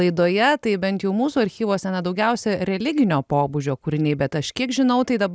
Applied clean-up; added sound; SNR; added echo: none; none; none; none.